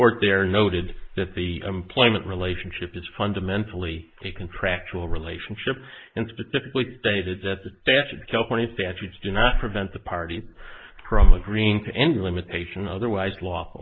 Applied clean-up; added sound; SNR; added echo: neural mask model Resemble Enhance denoiser.